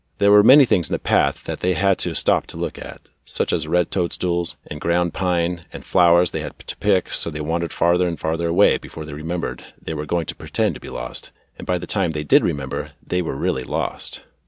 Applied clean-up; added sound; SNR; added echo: none; none; none; none.